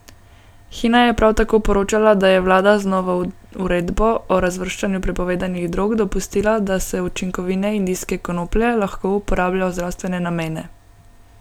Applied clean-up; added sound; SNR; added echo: none; none; none; none.